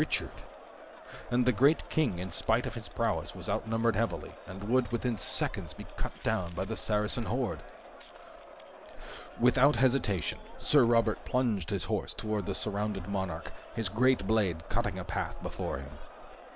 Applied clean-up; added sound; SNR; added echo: none; Crowd; 18 dB; none.